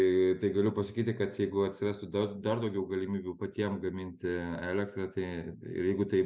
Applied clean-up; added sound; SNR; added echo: none; none; none; none.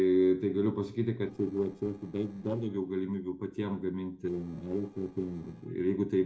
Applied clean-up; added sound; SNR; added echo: neural separator model SepFormer DNS4.